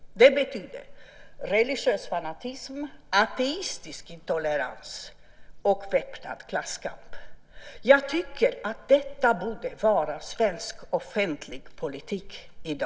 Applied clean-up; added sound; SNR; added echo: none; none; none; none.